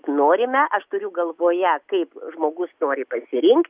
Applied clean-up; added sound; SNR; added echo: none; none; none; none.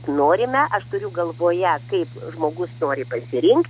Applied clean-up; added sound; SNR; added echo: none; Mechanical fan; 17 dB; none.